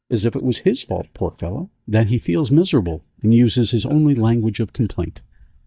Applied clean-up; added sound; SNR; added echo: neural mask model DeepFilterNet 3.